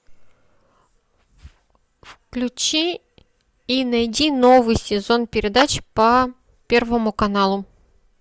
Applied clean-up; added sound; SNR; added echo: none; Clapping; 12 dB; none.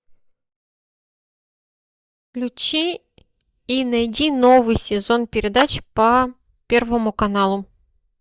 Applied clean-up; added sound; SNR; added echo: neural mask model DeepFilterNet 3.